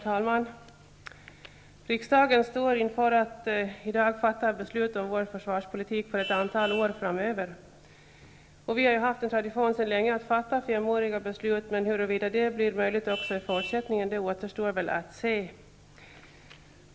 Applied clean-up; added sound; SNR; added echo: none; Vehicle horn, car horn, honking; 19 dB; none.